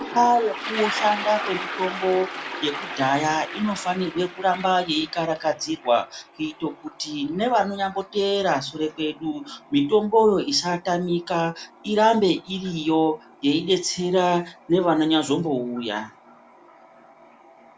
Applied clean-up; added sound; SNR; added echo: none; Toilet flush; 14 dB; none.